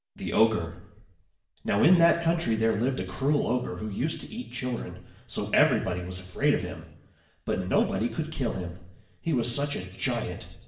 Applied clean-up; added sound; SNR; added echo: none; none; none; reverberation time 0.7 s.